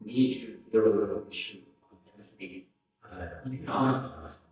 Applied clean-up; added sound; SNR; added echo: neural mask model DeepFilterNet 3.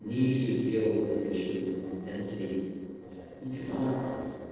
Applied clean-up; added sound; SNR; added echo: neural separator model SepFormer DNS4.